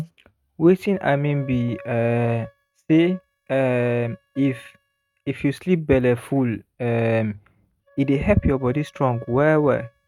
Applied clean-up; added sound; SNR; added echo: neural mask model RNNoise.